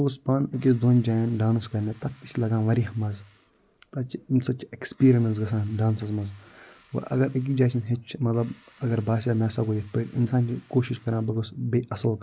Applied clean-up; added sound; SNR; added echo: neural mask model Resemble Enhance denoiser.